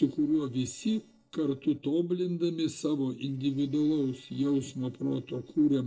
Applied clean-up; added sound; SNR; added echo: neural separator model SepFormer DNS4.